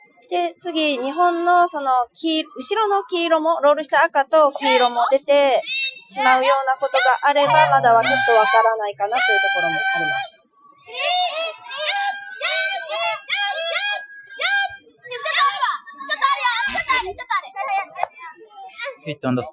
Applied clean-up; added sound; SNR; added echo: classical method Wiener filter.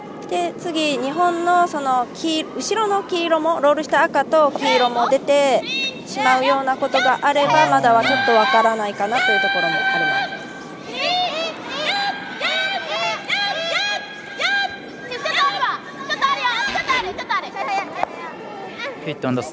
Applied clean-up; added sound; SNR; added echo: none; Fart; 11 dB; none.